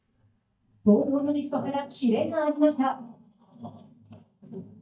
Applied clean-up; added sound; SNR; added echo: neural mask model DeepFilterNet 3.